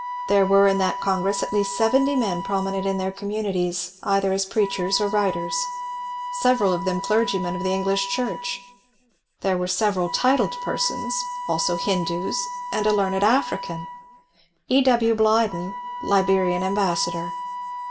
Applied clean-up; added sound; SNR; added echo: none; Wind instrument, woodwind instrument; 9 dB; reverberation time 0.7 s.